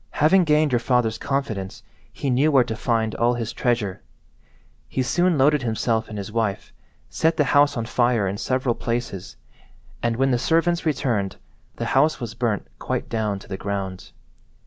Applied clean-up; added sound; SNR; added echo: none; none; none; none.